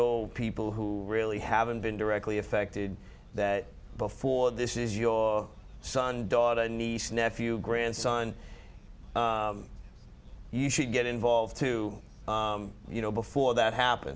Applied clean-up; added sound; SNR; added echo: none; none; none; none.